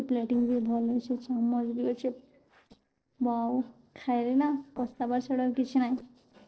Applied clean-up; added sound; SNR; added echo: neural separator model SepFormer DNS4.